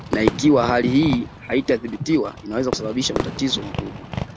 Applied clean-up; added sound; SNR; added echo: none; Fireworks; 7 dB; none.